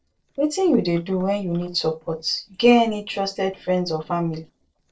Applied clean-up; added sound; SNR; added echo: neural separator model SepFormer DNS4.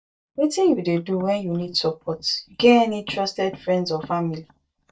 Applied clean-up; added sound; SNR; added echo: neural mask model DeepFilterNet 3.